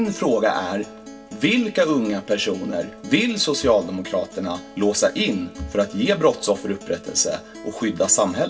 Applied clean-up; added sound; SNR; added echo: none; Acoustic guitar; 18 dB; reverberation time 0.1 s.